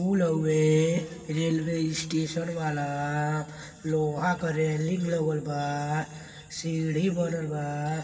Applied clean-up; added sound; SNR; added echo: none; none; none; reverberation time 2.7 s.